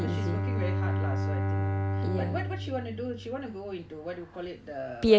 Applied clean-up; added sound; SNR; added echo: none; Bowed string instrument; 0 dB; none.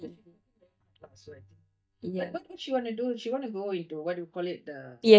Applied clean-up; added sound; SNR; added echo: neural mask model DeepFilterNet 3.